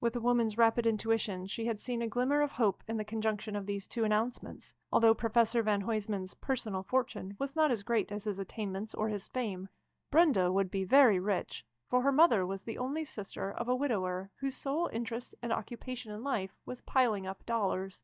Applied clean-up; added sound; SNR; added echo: neural mask model DeepFilterNet 3.